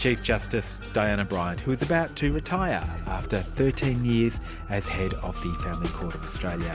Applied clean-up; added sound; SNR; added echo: none; Bird vocalization, bird call, bird song; 14 dB; none.